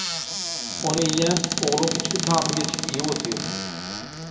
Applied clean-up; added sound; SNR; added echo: none; Squeak / Cupboard open or close; 0 dB; reverberation time 1.9 s.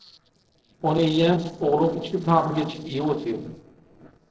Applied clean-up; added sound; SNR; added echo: neural separator model SepFormer DNS4.